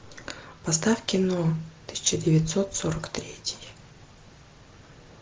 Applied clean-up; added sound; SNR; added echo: none; none; none; none.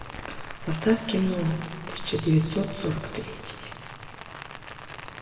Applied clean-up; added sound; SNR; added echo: none; Rain; 11 dB; reverberation time 1.8 s.